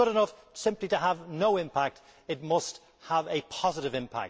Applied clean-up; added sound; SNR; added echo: none; none; none; none.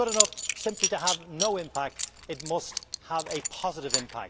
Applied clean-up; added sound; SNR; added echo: none; Coin (dropping) / Zipper (clothing); 0 dB; none.